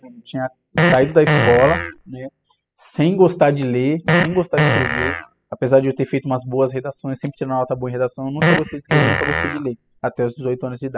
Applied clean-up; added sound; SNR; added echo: classical method spectral subtraction.